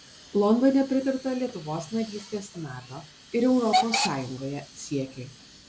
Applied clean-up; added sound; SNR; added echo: none; Hiss / Alarm / Train; 7 dB; none.